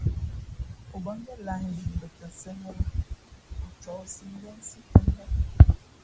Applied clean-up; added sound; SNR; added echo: none; none; none; none.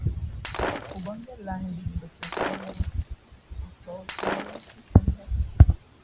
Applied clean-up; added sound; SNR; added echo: none; Shatter; 8 dB; none.